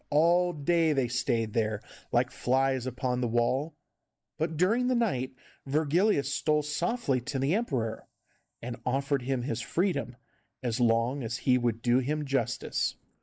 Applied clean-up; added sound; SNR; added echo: neural mask model Resemble Enhance denoiser.